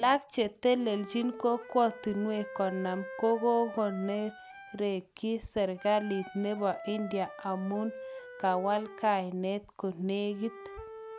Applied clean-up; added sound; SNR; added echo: none; Wind instrument, woodwind instrument; 15 dB; none.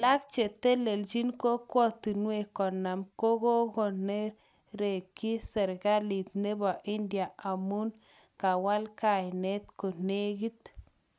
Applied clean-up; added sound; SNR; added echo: none; none; none; none.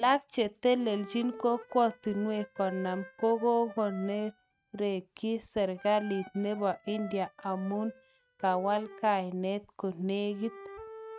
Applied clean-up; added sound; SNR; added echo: neural mask model RNNoise.